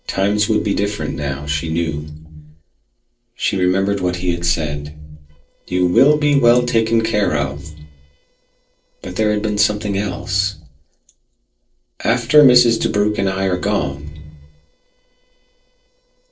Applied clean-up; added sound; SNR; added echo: neural separator model SepFormer DNS4.